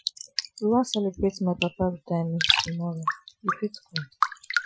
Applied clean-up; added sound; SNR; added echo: classical method Wiener filter.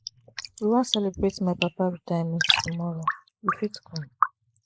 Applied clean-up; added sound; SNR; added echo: neural mask model Resemble Enhance denoiser.